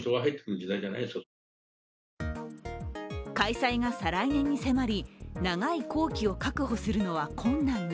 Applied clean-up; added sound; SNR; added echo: none; none; none; none.